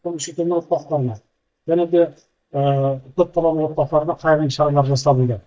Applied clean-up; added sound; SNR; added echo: neural mask model DeepFilterNet 3.